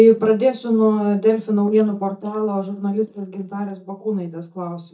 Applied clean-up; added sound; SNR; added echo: neural mask model DeepFilterNet 3.